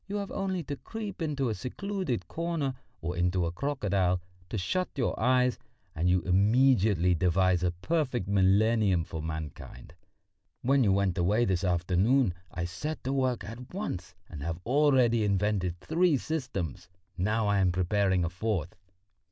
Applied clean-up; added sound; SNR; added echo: none; none; none; none.